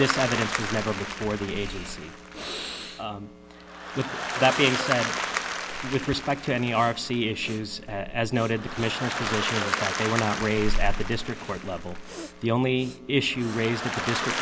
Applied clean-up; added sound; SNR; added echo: none; Applause + Breathing; 3 dB; none.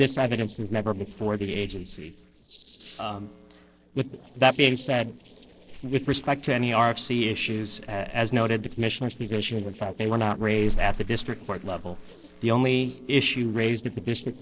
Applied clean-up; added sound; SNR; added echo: neural separator model SepFormer DNS4.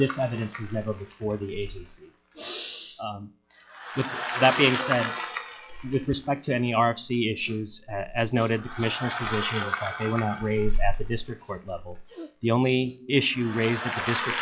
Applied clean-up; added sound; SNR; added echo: classical method log-MMSE.